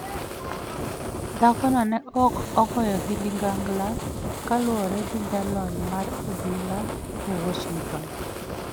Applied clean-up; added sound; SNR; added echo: none; Fire; 5 dB; none.